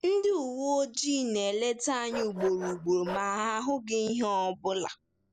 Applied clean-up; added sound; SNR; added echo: none; Bark; 15 dB; none.